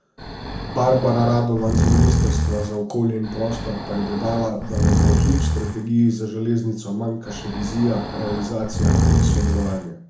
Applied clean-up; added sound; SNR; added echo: none; Breathing; -2 dB; reverberation time 0.7 s.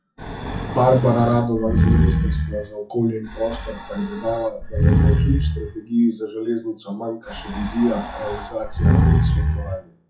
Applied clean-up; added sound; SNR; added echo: classical method WPE with log-MMSE.